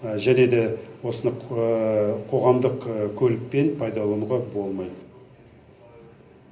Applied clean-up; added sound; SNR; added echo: none; none; none; reverberation time 0.5 s.